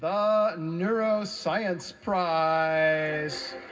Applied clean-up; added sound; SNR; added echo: none; none; none; reverberation time 0.4 s.